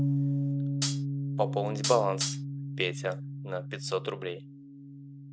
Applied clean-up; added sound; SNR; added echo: none; Bass guitar + Hi-hat; -1 dB; none.